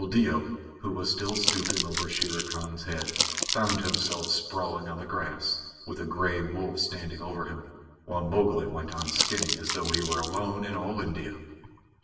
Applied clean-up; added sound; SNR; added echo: none; Crumpling, crinkling; 0 dB; reverberation time 1.4 s.